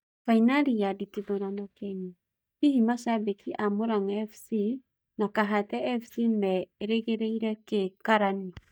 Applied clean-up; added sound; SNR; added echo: neural mask model DeepFilterNet 3.